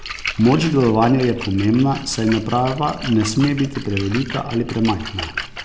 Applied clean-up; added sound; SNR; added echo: none; Splash, splatter; 12 dB; none.